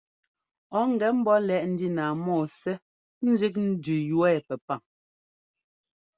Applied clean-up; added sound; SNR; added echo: none; none; none; none.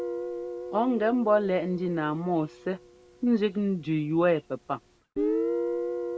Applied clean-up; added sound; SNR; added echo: none; Guitar; 6 dB; none.